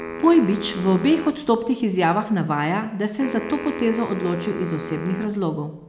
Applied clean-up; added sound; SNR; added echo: none; Wind instrument, woodwind instrument; 12 dB; none.